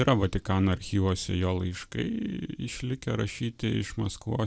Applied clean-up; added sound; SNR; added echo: none; none; none; none.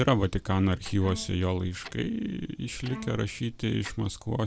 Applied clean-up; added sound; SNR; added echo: none; Clock + Bowed string instrument; 16 dB; none.